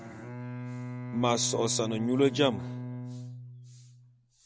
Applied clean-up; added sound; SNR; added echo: none; Bowed string instrument; 7 dB; none.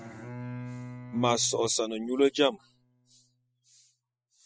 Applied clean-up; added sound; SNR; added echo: classical method spectral subtraction.